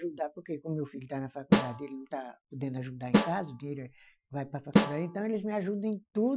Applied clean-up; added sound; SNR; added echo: classical method Wiener filter.